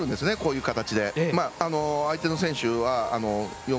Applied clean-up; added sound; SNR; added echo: none; none; none; none.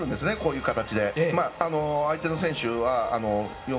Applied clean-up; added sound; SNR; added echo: none; none; none; reverberation time 0.4 s.